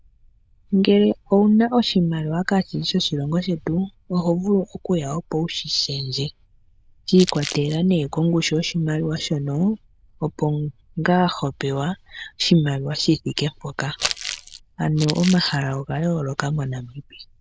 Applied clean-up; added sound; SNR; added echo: neural diffusion model UNIVERSE++.